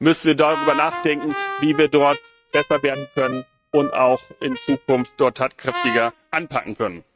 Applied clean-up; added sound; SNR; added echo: neural mask model RNNoise.